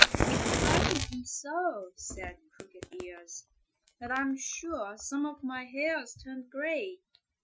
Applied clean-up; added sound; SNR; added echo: classical method Wiener filter.